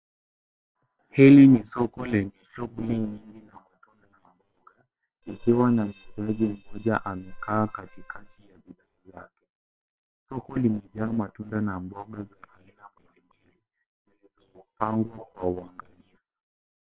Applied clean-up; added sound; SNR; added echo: neural separator model SepFormer WHAM!.